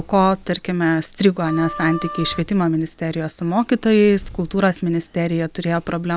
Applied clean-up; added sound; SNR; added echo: none; Wind instrument, woodwind instrument; 14 dB; none.